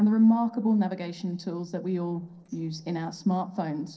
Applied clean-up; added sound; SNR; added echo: neural separator model SepFormer DNS4.